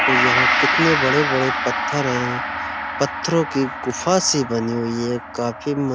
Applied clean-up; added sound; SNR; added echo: none; Gong; 0 dB; none.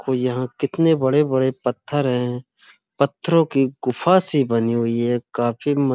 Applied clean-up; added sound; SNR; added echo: none; none; none; none.